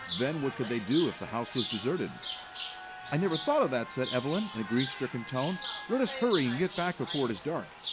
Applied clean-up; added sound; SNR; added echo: none; Chirp, tweet; 8 dB; none.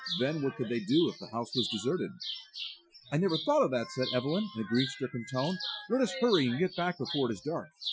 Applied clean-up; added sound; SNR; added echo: classical method Wiener filter.